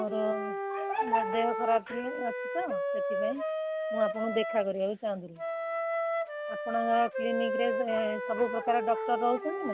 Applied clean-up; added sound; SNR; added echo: none; Wind instrument, woodwind instrument; 2 dB; none.